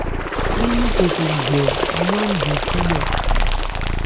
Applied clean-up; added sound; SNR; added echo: none; Bird + Purr; -4 dB; none.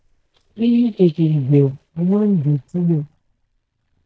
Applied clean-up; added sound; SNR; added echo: neural mask model DeepFilterNet 3.